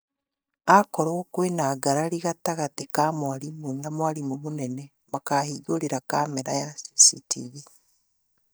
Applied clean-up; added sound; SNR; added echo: neural mask model DeepFilterNet 3.